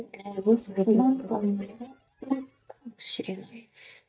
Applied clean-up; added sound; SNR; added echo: neural mask model DeepFilterNet 3.